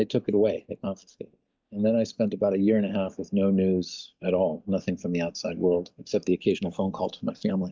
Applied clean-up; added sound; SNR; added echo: neural mask model DeepFilterNet 3.